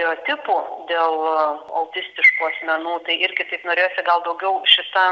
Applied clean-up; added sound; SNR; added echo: none; none; none; none.